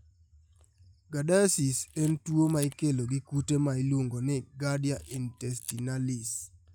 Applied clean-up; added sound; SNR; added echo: classical method log-MMSE.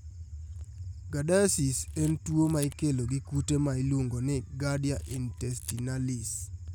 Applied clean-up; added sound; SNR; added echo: none; Camera; 20 dB; none.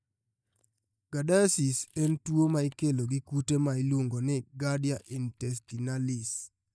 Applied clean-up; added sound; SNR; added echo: neural mask model DeepFilterNet 3.